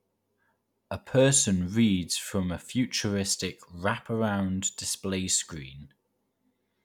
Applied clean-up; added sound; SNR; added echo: none; none; none; none.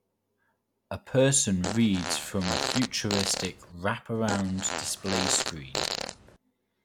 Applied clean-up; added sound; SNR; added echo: none; Fart; 4 dB; none.